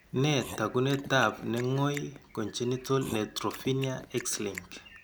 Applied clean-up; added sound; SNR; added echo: none; Chewing, mastication; 16 dB; none.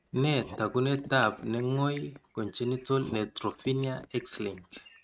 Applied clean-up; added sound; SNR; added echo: neural mask model RNNoise.